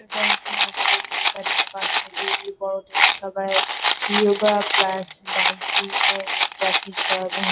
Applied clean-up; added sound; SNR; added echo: none; Rattle; -4 dB; none.